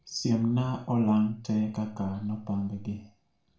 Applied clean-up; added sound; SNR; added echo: none; none; none; reverberation time 0.4 s.